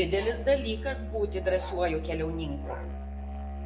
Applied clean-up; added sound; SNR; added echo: none; Musical instrument; 5 dB; reverberation time 0.6 s.